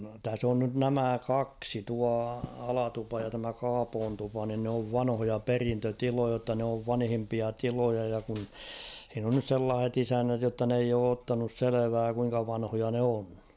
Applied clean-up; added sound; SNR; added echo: none; none; none; none.